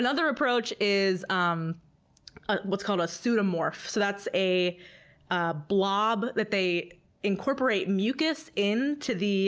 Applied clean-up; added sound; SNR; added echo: none; none; none; none.